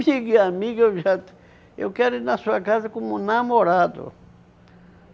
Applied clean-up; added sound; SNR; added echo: none; none; none; none.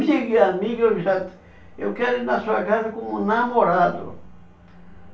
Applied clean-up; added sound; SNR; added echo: none; none; none; reverberation time 0.3 s.